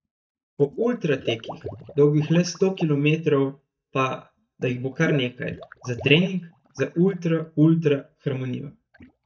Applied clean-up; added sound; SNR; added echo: neural mask model DeepFilterNet 3.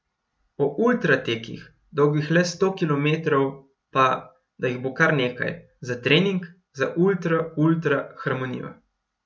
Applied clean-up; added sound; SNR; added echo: none; none; none; none.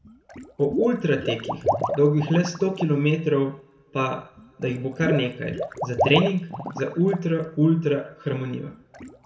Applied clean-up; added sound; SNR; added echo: none; Water / Liquid; 8 dB; reverberation time 0.9 s.